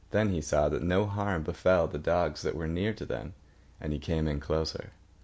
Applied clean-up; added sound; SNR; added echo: none; none; none; none.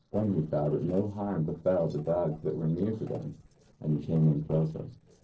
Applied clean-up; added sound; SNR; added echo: neural separator model SepFormer DNS4.